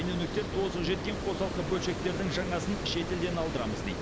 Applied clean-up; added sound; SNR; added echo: none; Water; 2 dB; none.